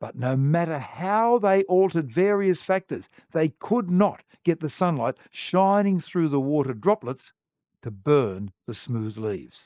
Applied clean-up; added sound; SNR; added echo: neural mask model Resemble Enhance denoiser.